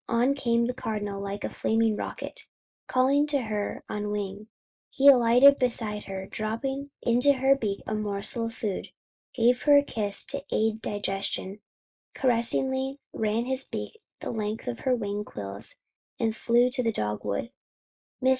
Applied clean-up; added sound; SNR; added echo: neural mask model Resemble Enhance denoiser.